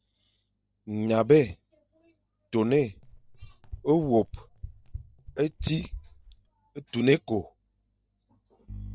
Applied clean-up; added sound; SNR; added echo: neural separator model SepFormer DNS4.